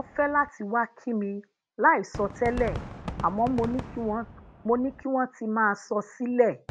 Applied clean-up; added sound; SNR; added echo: none; Fireworks; 13 dB; none.